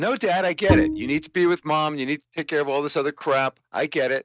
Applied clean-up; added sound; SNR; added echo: neural mask model RNNoise.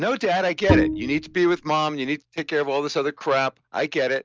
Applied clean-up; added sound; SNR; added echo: none; Bowed string instrument; 0 dB; none.